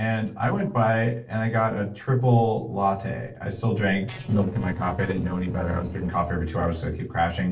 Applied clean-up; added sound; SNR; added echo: neural separator model SepFormer DNS4.